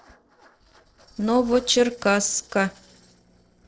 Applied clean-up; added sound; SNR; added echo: neural separator model SepFormer DNS4.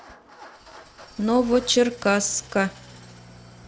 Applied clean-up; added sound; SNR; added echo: none; Idling / Engine starting; 20 dB; none.